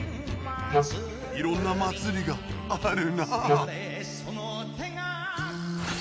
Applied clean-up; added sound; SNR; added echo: none; Wind instrument, woodwind instrument; -3 dB; none.